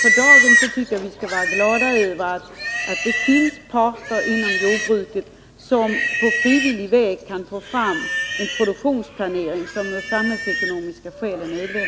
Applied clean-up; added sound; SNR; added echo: none; Livestock, farm animals, working animals; 0 dB; none.